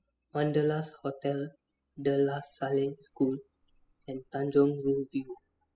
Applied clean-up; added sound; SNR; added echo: classical method spectral subtraction.